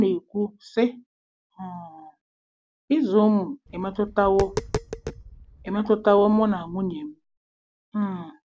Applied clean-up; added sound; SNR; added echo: none; Tap; 11 dB; none.